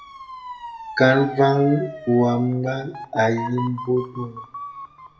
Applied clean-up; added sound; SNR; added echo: none; Motor vehicle (road) / Siren; 12 dB; reverberation time 0.5 s.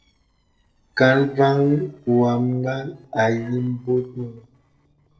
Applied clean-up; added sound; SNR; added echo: neural separator model SepFormer DNS4.